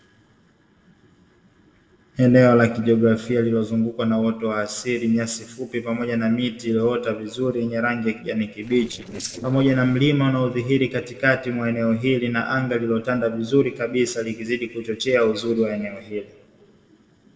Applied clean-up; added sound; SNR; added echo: neural separator model SepFormer DNS4.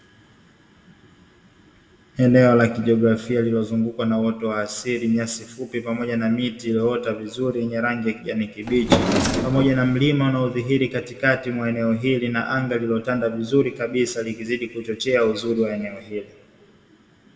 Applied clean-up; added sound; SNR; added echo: none; Drawer open or close; 0 dB; reverberation time 1.0 s.